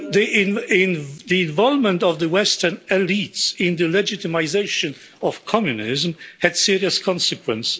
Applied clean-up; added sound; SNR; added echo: none; none; none; none.